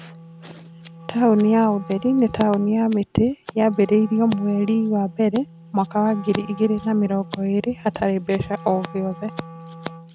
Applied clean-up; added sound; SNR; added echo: none; Wind instrument, woodwind instrument + Scissors; 14 dB; none.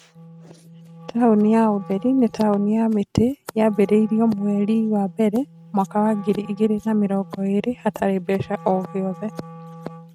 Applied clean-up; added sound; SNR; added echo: neural mask model RNNoise.